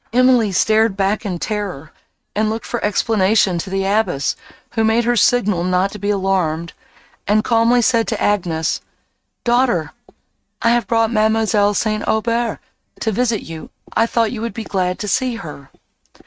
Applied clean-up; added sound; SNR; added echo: neural mask model RNNoise.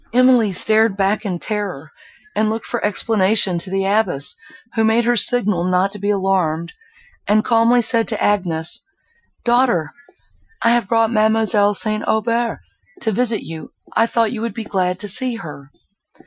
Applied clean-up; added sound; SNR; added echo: classical method Wiener filter.